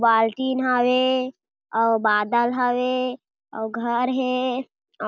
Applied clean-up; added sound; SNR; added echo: none; none; none; none.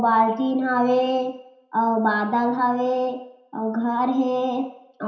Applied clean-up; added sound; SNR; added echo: none; none; none; reverberation time 0.7 s.